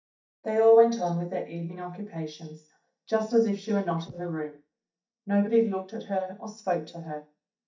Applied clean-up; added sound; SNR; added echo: neural mask model DeepFilterNet 3.